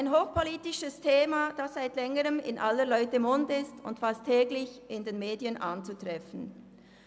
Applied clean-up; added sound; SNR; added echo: none; none; none; none.